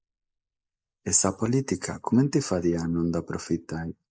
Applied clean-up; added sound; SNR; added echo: neural mask model Resemble Enhance denoiser.